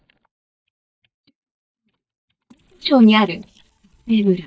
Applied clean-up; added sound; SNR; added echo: neural mask model DeepFilterNet 3.